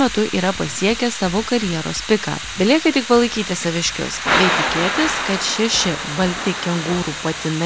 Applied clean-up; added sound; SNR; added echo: none; Thunder / Rain; 5 dB; none.